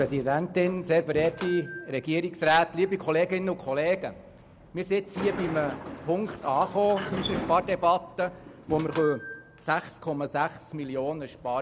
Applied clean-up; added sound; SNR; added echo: none; Sliding door; 13 dB; none.